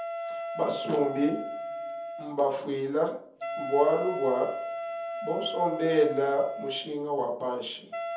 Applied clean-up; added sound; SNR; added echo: none; Wind instrument, woodwind instrument; 7 dB; reverberation time 0.7 s.